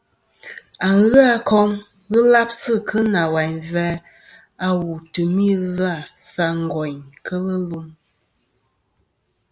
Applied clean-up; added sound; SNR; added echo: none; none; none; none.